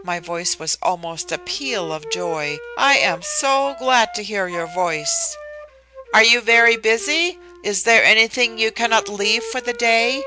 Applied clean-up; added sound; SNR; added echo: none; Wind instrument, woodwind instrument; 15 dB; none.